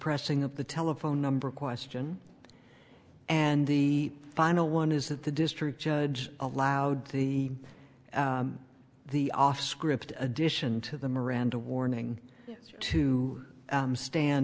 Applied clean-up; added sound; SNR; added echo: none; none; none; none.